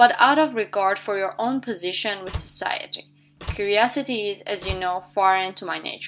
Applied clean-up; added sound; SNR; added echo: none; Slam; 15 dB; none.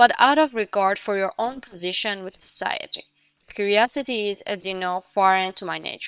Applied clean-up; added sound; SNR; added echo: neural separator model SepFormer WHAM!.